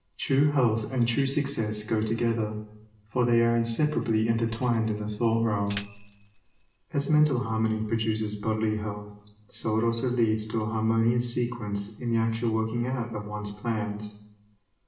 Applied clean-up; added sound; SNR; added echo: none; Tambourine; -2 dB; reverberation time 0.7 s.